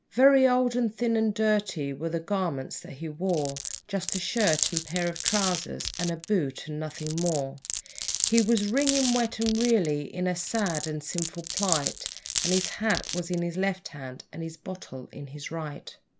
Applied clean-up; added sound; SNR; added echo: none; Glass; 5 dB; none.